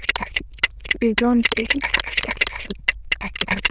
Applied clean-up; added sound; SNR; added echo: neural diffusion model UNIVERSE++.